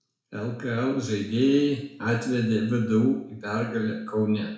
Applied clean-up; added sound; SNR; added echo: none; none; none; reverberation time 0.6 s.